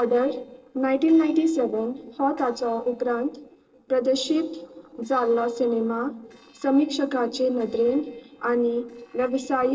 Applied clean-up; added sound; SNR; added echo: neural separator model SepFormer DNS4.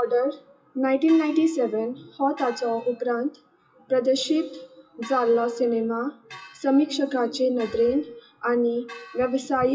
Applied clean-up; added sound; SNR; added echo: classical method WPE with log-MMSE.